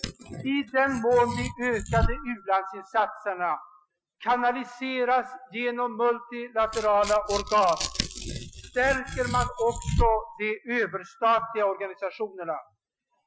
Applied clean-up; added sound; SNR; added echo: classical method Wiener filter.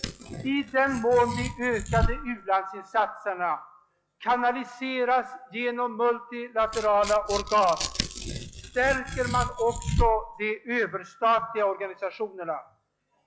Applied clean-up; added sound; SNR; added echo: classical method log-MMSE.